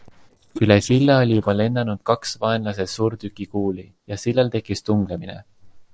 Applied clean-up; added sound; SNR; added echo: neural separator model SepFormer DNS4.